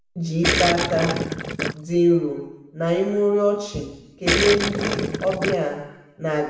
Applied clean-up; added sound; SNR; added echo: none; Gurgling; 2 dB; reverberation time 1.0 s.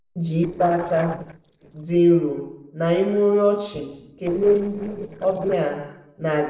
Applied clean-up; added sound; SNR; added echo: neural separator model SepFormer DNS4.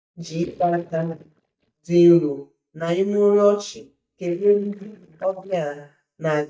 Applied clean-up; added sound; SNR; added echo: neural mask model DeepFilterNet 3.